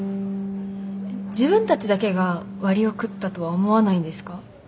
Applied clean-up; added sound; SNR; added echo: none; Bass guitar; 9 dB; none.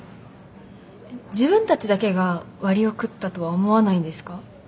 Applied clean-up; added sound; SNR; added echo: none; none; none; none.